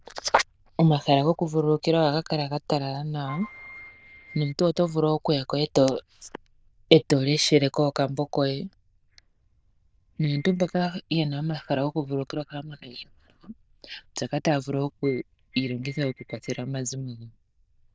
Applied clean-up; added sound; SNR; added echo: neural diffusion model UNIVERSE++.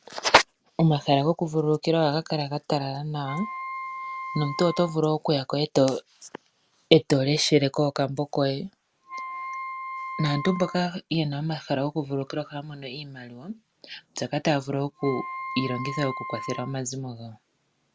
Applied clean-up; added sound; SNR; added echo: none; Wind instrument, woodwind instrument; 10 dB; none.